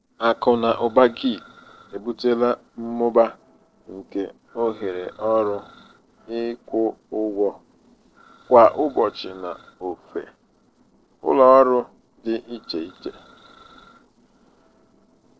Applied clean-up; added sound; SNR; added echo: neural separator model SepFormer DNS4.